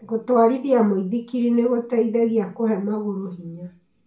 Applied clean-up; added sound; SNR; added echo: none; none; none; reverberation time 0.3 s.